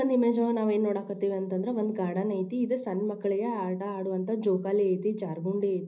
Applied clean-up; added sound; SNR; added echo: none; none; none; reverberation time 0.4 s.